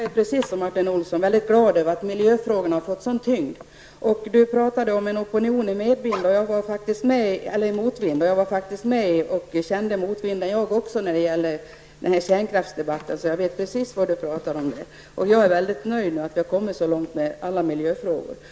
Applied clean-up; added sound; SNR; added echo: none; none; none; none.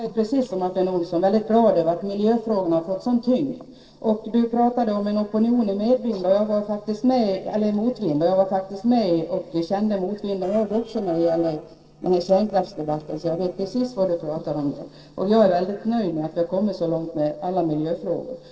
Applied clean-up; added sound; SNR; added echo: neural separator model SepFormer DNS4.